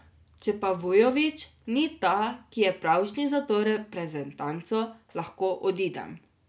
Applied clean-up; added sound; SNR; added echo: none; none; none; none.